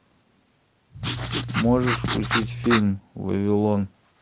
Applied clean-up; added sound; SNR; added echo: none; Writing; -1 dB; none.